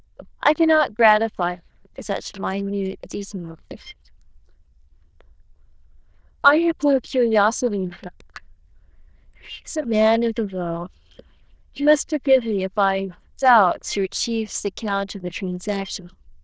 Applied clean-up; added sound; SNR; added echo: neural diffusion model UNIVERSE++.